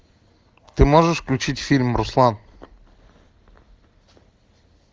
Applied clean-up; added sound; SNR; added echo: none; none; none; none.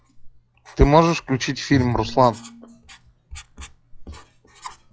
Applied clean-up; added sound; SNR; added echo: classical method log-MMSE.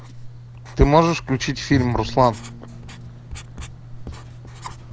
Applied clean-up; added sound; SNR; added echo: none; Writing + Bowed string instrument; 11 dB; none.